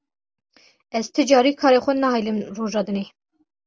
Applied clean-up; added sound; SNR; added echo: none; none; none; none.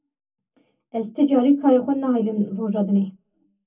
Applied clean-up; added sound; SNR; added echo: none; none; none; reverberation time 0.3 s.